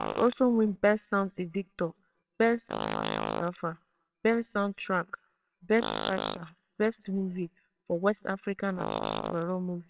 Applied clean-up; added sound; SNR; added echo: neural separator model SepFormer WHAMR!.